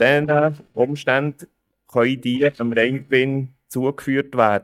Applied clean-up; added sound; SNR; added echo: neural mask model DeepFilterNet 3.